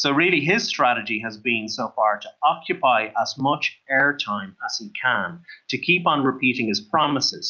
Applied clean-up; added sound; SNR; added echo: none; none; none; none.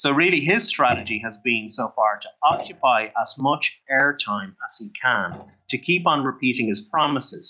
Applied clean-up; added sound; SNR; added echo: neural mask model DeepFilterNet 3.